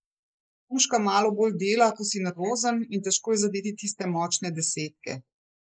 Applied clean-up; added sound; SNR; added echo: neural mask model Resemble Enhance denoiser.